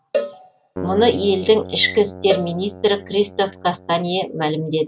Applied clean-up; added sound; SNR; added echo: none; Keyboard (musical) + Cowbell; 10 dB; none.